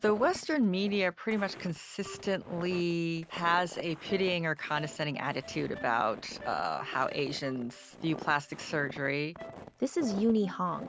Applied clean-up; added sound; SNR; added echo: none; Walk, footsteps; 16 dB; none.